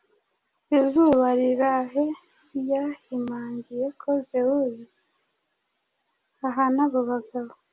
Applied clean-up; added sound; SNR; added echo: none; none; none; none.